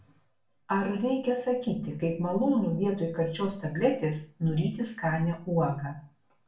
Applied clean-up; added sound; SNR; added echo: none; none; none; reverberation time 0.3 s.